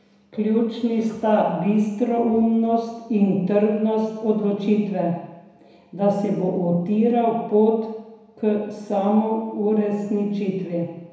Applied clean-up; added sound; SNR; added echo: none; none; none; reverberation time 1.0 s.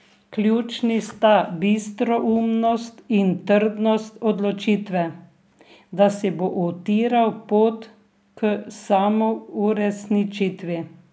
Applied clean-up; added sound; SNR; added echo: none; none; none; none.